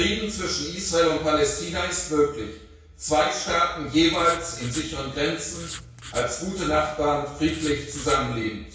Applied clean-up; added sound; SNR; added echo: none; Writing; 15 dB; reverberation time 0.6 s.